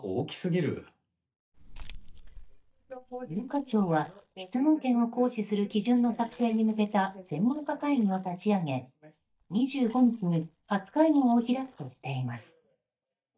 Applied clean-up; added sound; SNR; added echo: neural mask model DeepFilterNet 3.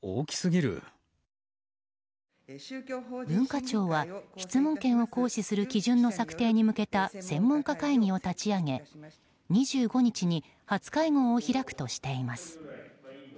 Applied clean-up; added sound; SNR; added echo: none; none; none; none.